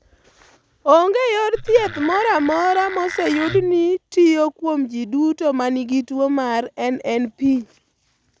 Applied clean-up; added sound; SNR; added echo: none; Wood; 12 dB; none.